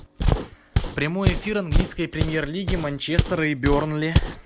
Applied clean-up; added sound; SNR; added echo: none; Walk, footsteps; -2 dB; none.